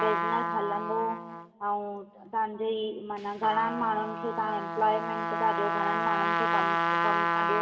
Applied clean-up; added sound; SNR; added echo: none; Trumpet; 0 dB; reverberation time 2.4 s.